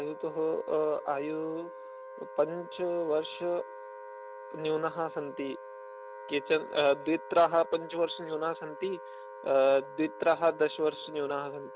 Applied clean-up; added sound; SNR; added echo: none; Wind instrument, woodwind instrument; 14 dB; none.